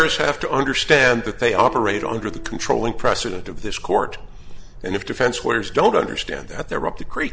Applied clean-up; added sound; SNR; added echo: none; Piano; 18 dB; none.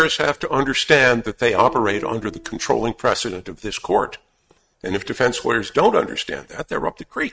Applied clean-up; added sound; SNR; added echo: neural mask model RNNoise.